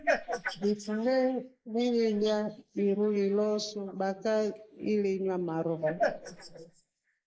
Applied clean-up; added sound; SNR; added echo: neural mask model Resemble Enhance denoiser.